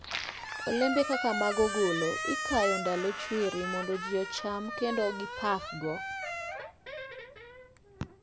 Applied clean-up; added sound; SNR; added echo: none; Squeak; 4 dB; none.